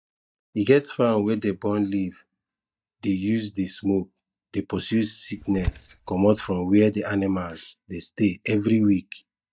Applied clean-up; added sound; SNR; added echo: neural mask model DeepFilterNet 3.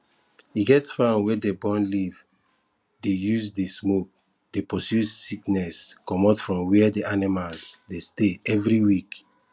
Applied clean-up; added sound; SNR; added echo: none; none; none; none.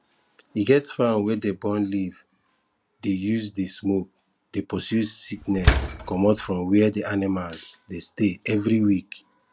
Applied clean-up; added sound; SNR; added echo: none; Slam; 0 dB; none.